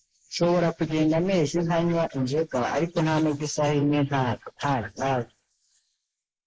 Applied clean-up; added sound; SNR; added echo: neural mask model Resemble Enhance denoiser.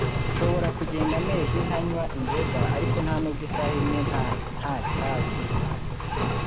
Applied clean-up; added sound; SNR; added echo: none; Engine; -4 dB; none.